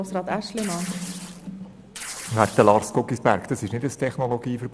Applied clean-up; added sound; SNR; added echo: none; Tearing; 11 dB; none.